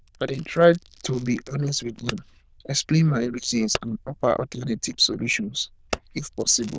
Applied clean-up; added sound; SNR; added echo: neural diffusion model UNIVERSE++.